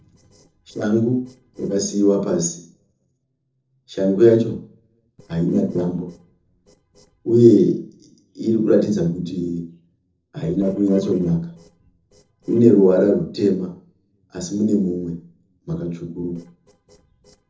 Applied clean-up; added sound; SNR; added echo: neural separator model SepFormer DNS4.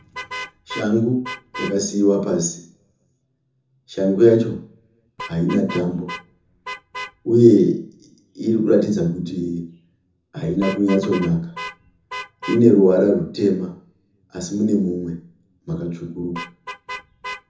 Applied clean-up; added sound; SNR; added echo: none; Vehicle horn, car horn, honking; 17 dB; reverberation time 0.5 s.